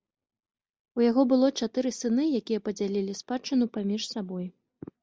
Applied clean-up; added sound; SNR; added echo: none; none; none; none.